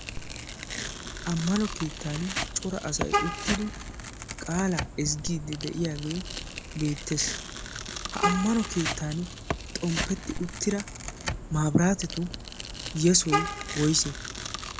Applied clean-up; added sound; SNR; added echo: none; Vehicle horn, car horn, honking + Tearing; 4 dB; none.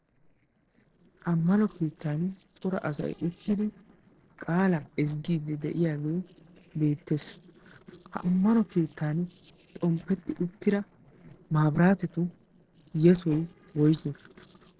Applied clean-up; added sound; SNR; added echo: neural separator model SepFormer DNS4.